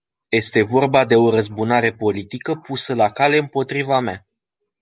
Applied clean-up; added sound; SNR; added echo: none; none; none; none.